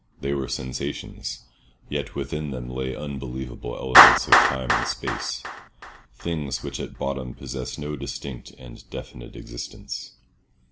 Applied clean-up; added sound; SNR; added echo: none; Clapping; -4 dB; none.